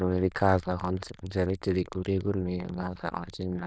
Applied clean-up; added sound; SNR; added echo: neural diffusion model UNIVERSE++.